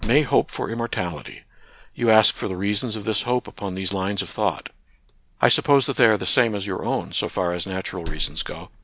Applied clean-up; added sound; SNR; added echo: none; Slam; 14 dB; none.